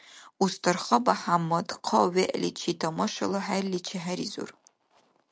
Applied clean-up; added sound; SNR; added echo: none; none; none; none.